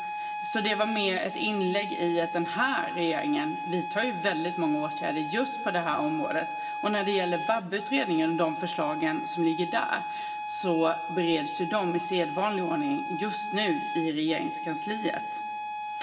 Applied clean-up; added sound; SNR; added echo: none; Harmonica; 5 dB; reverberation time 1.4 s.